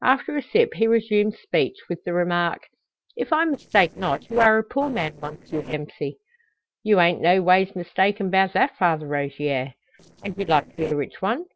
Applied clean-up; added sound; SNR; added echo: neural separator model SepFormer DNS4.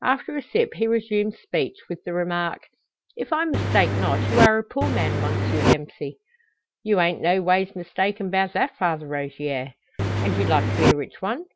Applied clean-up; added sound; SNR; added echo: none; Engine; -3 dB; none.